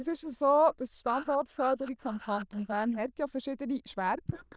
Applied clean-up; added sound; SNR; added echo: neural diffusion model UNIVERSE++.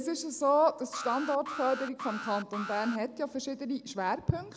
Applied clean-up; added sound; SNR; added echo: none; Alarm; 11 dB; none.